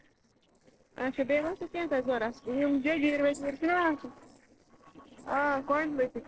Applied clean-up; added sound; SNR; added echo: neural separator model SepFormer DNS4.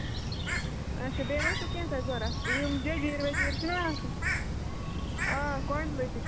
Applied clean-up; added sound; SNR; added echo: none; Bird; -3 dB; none.